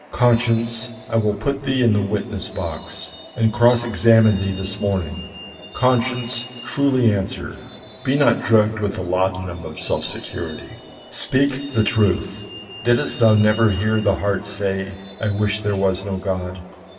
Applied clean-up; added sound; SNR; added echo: none; Truck; 20 dB; reverberation time 1.8 s.